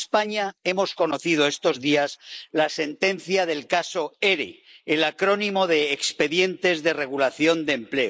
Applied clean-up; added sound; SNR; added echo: neural mask model Resemble Enhance denoiser.